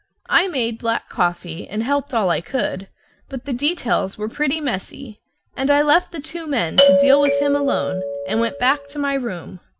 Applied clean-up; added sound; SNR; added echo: none; Doorbell; -3 dB; none.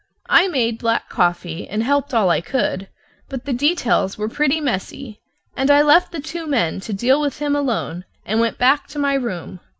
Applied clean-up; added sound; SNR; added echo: none; none; none; none.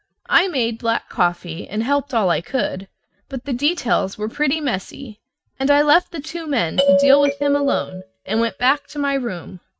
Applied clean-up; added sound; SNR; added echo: neural mask model RNNoise.